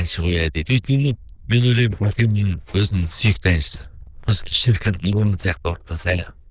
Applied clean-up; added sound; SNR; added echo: neural diffusion model UNIVERSE++.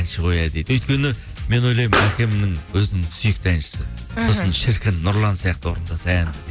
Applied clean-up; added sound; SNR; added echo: none; Explosion; 12 dB; none.